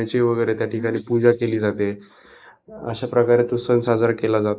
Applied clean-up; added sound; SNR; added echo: neural mask model Resemble Enhance denoiser.